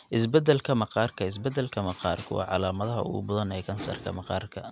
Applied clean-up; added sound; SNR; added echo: none; none; none; none.